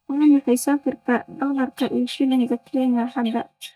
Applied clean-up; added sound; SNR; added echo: neural mask model DeepFilterNet 3.